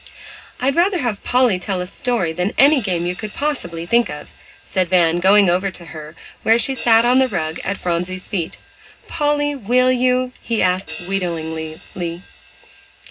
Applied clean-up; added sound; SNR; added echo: none; Crash cymbal; 20 dB; reverberation time 0.2 s.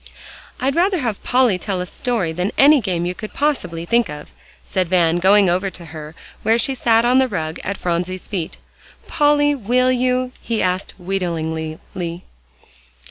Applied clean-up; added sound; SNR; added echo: none; none; none; none.